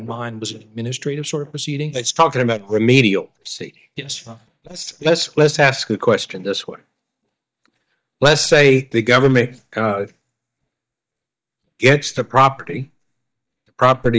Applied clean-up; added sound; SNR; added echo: neural mask model DeepFilterNet 3.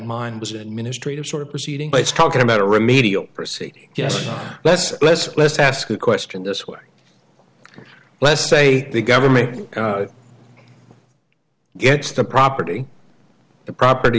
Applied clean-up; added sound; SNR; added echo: none; none; none; none.